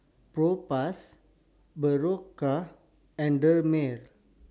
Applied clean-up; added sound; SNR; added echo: none; none; none; none.